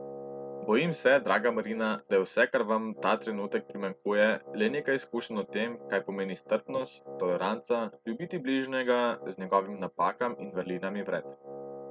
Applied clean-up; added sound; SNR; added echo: neural mask model RNNoise.